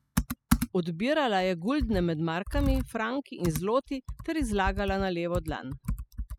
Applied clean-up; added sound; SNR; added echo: classical method spectral subtraction.